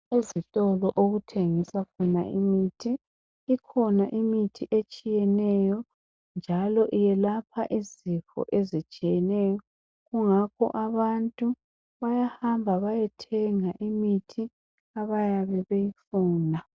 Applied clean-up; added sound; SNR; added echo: none; none; none; none.